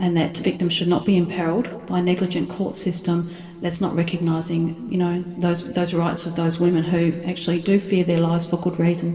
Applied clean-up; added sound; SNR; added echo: neural separator model SepFormer DNS4.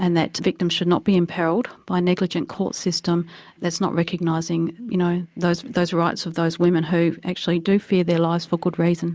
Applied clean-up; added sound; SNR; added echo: none; none; none; none.